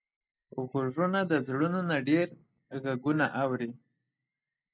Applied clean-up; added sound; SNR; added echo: neural mask model DeepFilterNet 3.